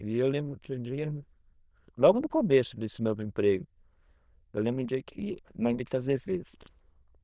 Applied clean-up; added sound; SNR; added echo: neural diffusion model UNIVERSE++.